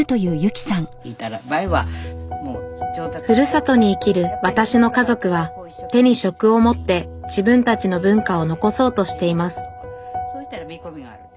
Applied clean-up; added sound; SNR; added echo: none; none; none; none.